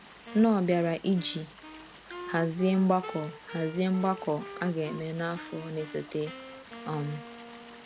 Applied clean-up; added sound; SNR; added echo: none; Stream + Wind instrument, woodwind instrument; 14 dB; none.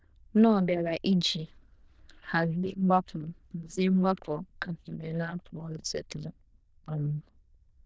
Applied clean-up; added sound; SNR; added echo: neural diffusion model UNIVERSE++.